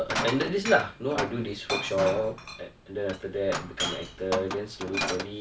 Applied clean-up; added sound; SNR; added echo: none; Glass; 5 dB; none.